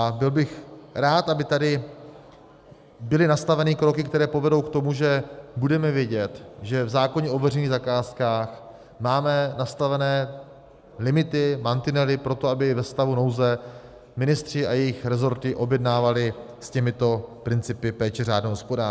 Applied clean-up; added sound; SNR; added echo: none; none; none; none.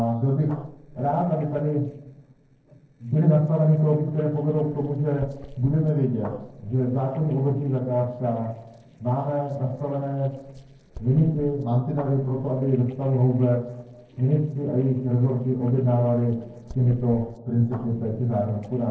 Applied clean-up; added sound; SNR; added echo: neural separator model SepFormer DNS4.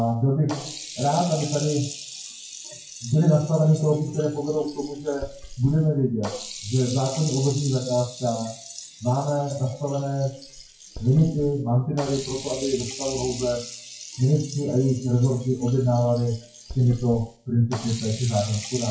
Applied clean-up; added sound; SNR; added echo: classical method WPE with log-MMSE.